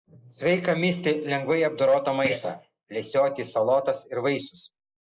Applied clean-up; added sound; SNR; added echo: neural mask model Resemble Enhance denoiser.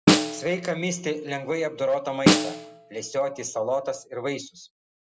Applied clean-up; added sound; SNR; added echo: none; Snare drum; -2 dB; none.